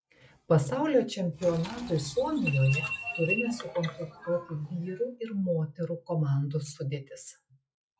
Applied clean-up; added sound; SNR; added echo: classical method log-MMSE.